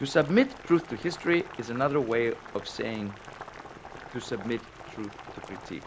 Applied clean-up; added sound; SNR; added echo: none; Boiling; 15 dB; none.